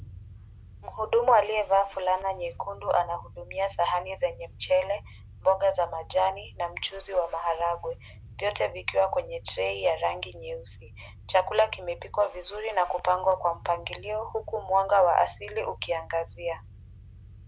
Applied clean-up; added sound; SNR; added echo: none; Engine starting / Car; 19 dB; none.